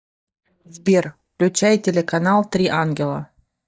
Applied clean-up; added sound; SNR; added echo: neural mask model DeepFilterNet 3.